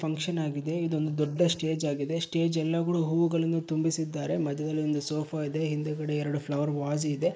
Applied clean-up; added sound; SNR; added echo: neural mask model Resemble Enhance denoiser.